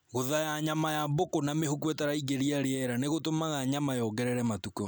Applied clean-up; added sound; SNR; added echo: none; none; none; none.